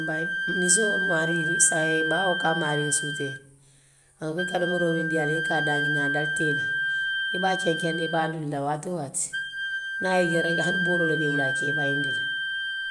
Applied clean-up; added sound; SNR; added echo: none; Wind instrument, woodwind instrument; 0 dB; none.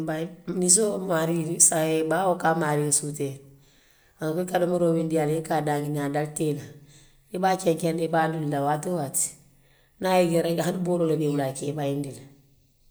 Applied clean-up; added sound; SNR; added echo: neural mask model Resemble Enhance denoiser.